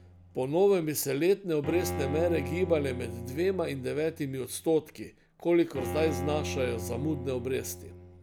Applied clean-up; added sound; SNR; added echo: none; Bowed string instrument; 9 dB; none.